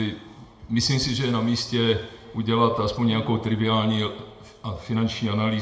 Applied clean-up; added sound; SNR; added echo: none; Brass instrument; 17 dB; reverberation time 0.9 s.